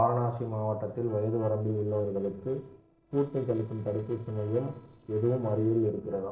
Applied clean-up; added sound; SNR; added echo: neural separator model SepFormer DNS4.